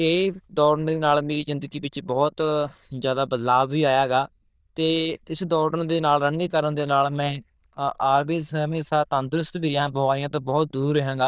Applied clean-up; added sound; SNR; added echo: neural diffusion model UNIVERSE++.